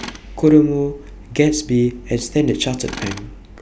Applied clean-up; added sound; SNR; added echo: none; Tools; 20 dB; none.